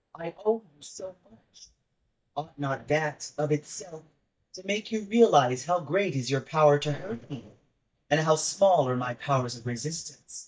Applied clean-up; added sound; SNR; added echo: neural mask model DeepFilterNet 3.